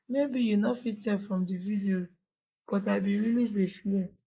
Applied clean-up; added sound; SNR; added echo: neural mask model Resemble Enhance denoiser.